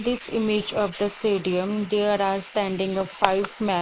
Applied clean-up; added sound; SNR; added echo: neural mask model Resemble Enhance denoiser.